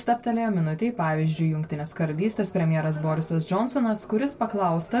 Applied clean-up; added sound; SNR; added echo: none; none; none; none.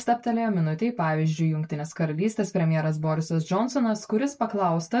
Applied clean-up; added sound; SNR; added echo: neural mask model Resemble Enhance denoiser.